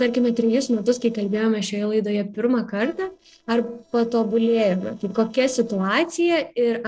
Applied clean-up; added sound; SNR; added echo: neural separator model SepFormer DNS4.